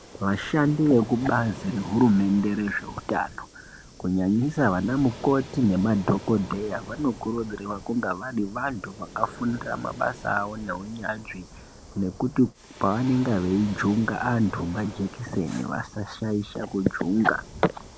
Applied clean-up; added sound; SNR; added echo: none; Cutlery, silverware + Waves, surf; 17 dB; none.